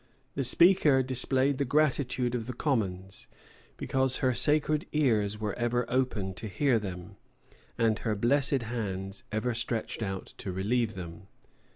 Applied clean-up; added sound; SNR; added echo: none; none; none; none.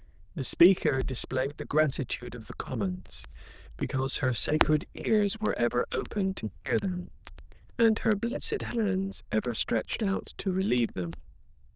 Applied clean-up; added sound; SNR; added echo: neural diffusion model UNIVERSE++.